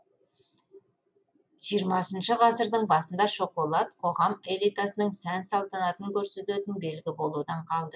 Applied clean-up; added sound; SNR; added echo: none; none; none; none.